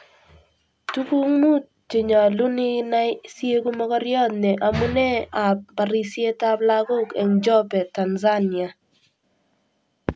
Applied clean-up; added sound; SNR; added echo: none; none; none; none.